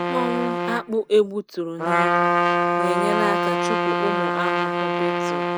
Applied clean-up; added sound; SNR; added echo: none; Trumpet; -4 dB; none.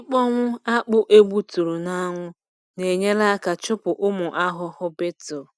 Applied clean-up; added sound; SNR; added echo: none; none; none; none.